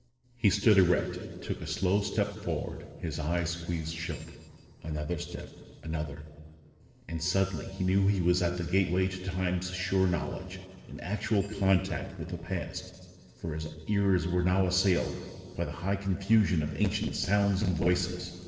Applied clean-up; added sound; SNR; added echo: neural separator model SepFormer DNS4.